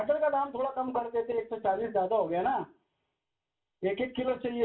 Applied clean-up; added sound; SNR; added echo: none; none; none; reverberation time 0.3 s.